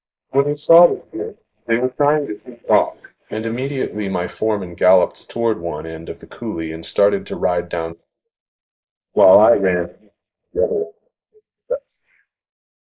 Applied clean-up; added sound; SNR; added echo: neural mask model Resemble Enhance denoiser.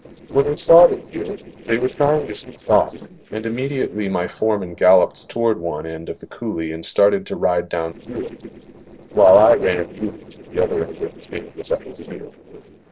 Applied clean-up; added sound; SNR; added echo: neural separator model SepFormer DNS4.